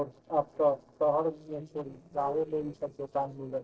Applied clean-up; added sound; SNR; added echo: neural separator model SepFormer DNS4.